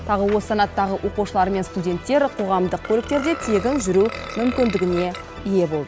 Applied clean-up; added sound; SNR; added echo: none; Burping, eructation; 13 dB; none.